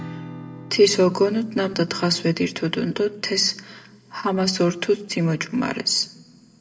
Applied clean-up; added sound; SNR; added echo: none; Acoustic guitar / Strum; 20 dB; reverberation time 0.8 s.